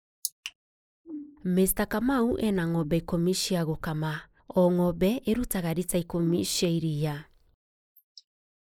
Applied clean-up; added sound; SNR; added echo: neural mask model Resemble Enhance denoiser.